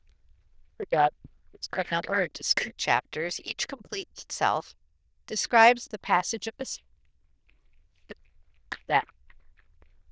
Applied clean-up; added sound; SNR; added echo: neural diffusion model UNIVERSE++.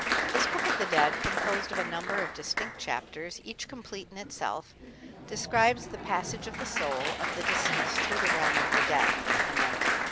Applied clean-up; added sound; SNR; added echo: none; Applause; -3 dB; none.